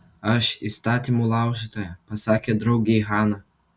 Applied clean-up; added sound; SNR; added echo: none; none; none; none.